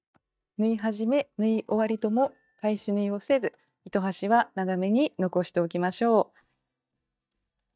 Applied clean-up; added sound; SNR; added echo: neural mask model DeepFilterNet 3.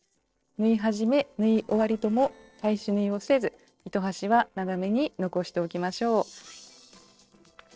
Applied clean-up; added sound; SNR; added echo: neural separator model SepFormer DNS4.